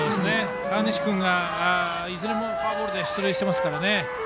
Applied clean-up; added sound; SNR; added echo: none; Wind instrument, woodwind instrument; 4 dB; none.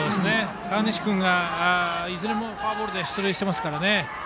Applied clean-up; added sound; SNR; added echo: none; none; none; none.